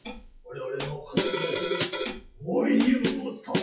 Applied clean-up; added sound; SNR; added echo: classical method WPE with log-MMSE.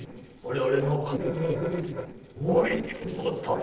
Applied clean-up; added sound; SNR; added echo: neural separator model SepFormer DNS4.